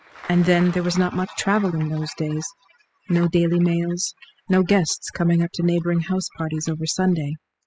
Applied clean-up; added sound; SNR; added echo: classical method spectral subtraction.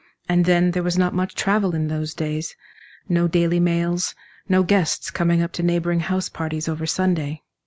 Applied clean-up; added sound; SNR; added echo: none; none; none; none.